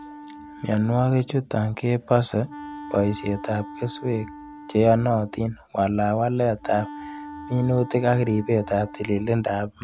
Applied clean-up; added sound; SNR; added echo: none; Wind instrument, woodwind instrument; 17 dB; none.